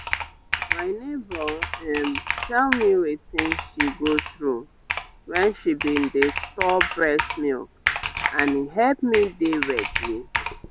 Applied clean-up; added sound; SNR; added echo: none; Computer keyboard; 5 dB; none.